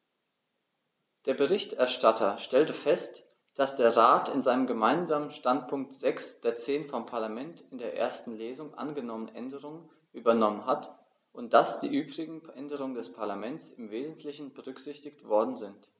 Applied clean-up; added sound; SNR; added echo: none; none; none; none.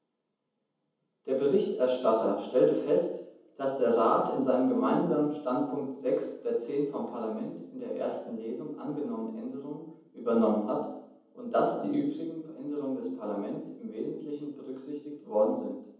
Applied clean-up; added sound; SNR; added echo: none; none; none; reverberation time 0.8 s.